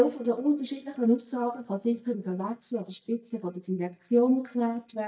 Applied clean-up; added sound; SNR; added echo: neural mask model DeepFilterNet 3.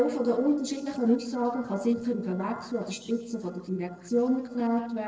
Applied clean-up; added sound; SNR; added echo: neural separator model SepFormer DNS4.